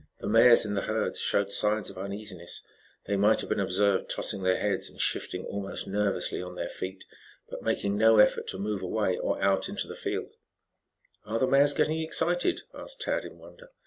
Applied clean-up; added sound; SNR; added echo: none; none; none; none.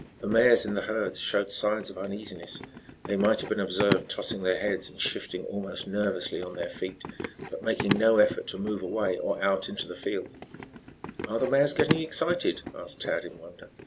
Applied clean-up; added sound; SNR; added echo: none; Run; 9 dB; none.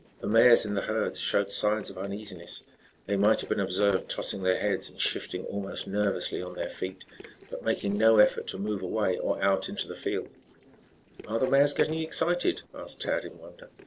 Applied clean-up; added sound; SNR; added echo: neural separator model SepFormer DNS4.